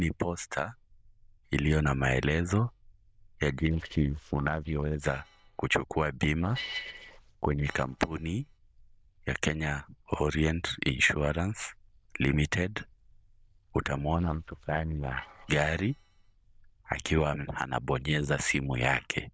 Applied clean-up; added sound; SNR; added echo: neural diffusion model UNIVERSE++.